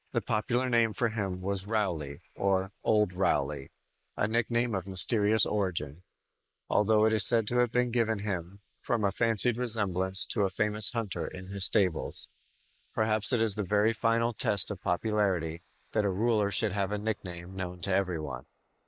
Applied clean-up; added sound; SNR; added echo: neural mask model Resemble Enhance denoiser.